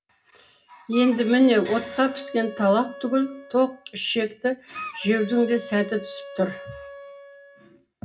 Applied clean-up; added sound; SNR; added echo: none; Wind instrument, woodwind instrument; 15 dB; reverberation time 0.4 s.